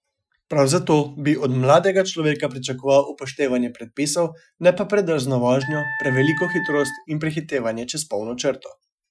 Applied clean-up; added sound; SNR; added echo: classical method Wiener filter.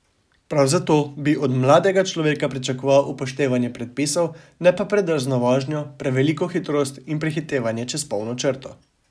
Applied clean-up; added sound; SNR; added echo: none; none; none; none.